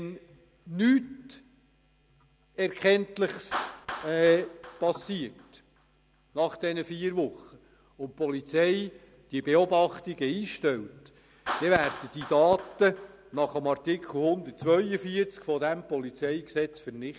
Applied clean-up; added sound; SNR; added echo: none; Clapping; 17 dB; none.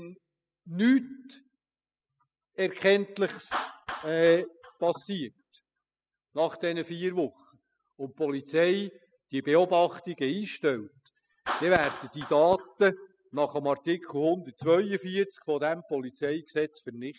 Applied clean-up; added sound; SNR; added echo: classical method spectral subtraction.